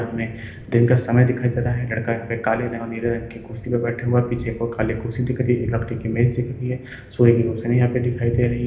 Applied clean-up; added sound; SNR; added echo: none; none; none; reverberation time 1.0 s.